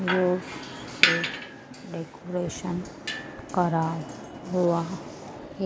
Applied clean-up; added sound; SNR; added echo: none; none; none; none.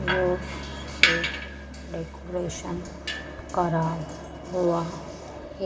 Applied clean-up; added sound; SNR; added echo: none; Bass guitar; 13 dB; reverberation time 1.7 s.